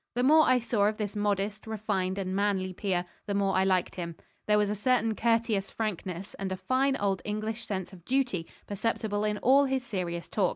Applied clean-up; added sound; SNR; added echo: none; none; none; none.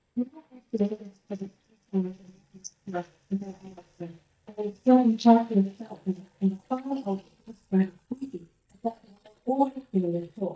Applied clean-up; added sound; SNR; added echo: neural mask model DeepFilterNet 3.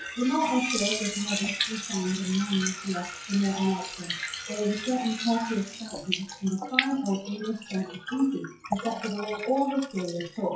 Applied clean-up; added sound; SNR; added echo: classical method WPE with log-MMSE.